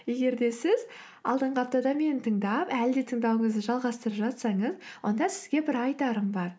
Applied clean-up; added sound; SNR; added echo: none; none; none; none.